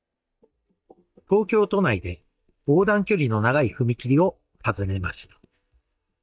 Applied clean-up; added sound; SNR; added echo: neural mask model DeepFilterNet 3.